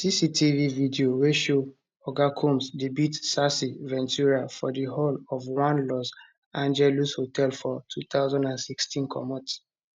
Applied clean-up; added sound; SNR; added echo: none; none; none; none.